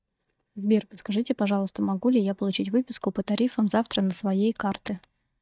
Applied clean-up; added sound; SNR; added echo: neural mask model DeepFilterNet 3.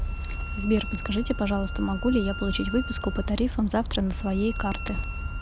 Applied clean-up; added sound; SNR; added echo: none; Bowed string instrument; 14 dB; none.